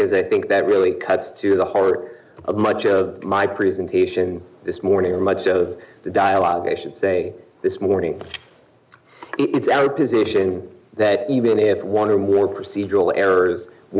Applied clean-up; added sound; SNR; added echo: none; none; none; none.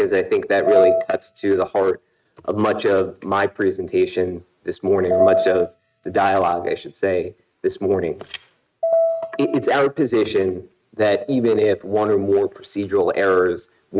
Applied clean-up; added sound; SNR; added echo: neural mask model RNNoise.